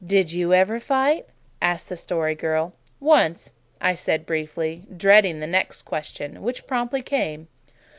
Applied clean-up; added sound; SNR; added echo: none; none; none; none.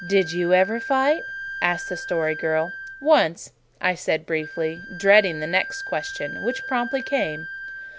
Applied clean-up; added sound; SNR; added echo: none; Wind instrument, woodwind instrument; 11 dB; none.